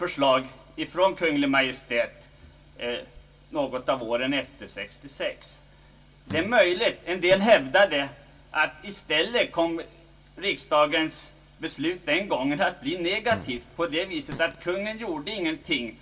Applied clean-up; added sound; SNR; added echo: none; Fart; 15 dB; reverberation time 0.2 s.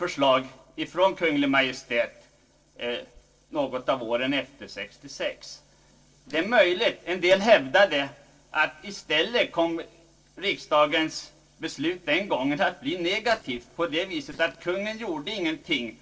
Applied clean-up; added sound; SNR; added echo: neural separator model SepFormer DNS4.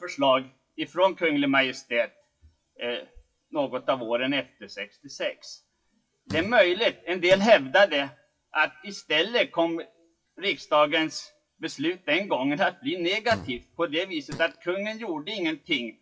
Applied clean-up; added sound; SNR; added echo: classical method WPE with log-MMSE.